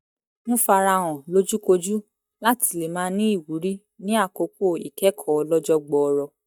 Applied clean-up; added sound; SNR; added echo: neural mask model DeepFilterNet 3.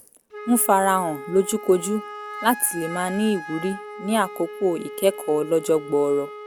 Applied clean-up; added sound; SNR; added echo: none; Wind instrument, woodwind instrument; 13 dB; none.